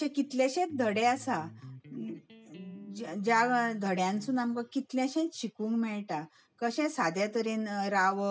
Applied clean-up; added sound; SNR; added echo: none; Electric guitar; 20 dB; none.